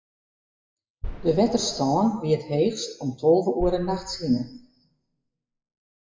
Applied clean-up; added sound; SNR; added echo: classical method WPE with log-MMSE.